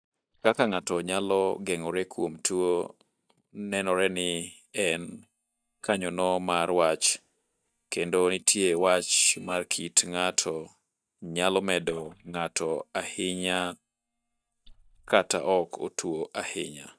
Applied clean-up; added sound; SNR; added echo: neural mask model DeepFilterNet 3.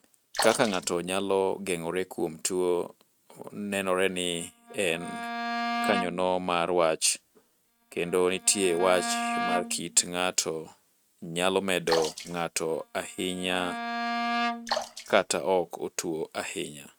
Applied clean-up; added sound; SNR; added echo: neural mask model RNNoise.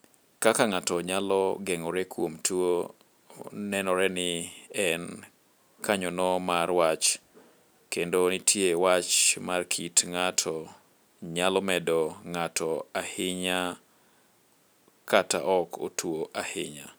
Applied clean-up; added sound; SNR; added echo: none; none; none; none.